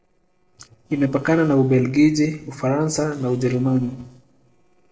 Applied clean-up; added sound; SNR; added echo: neural separator model SepFormer DNS4.